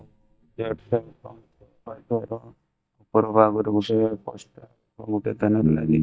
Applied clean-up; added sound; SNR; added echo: neural mask model DeepFilterNet 3.